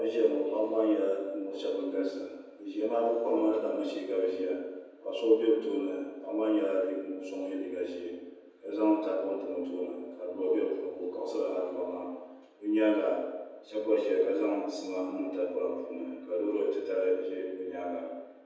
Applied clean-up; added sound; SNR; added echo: none; none; none; reverberation time 1.1 s.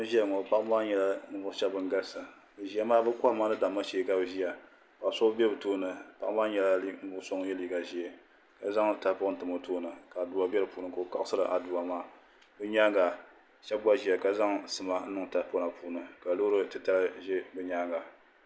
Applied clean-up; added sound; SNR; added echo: none; none; none; none.